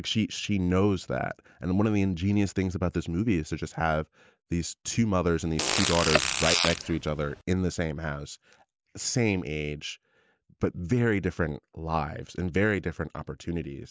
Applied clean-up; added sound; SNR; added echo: none; Fart; 0 dB; none.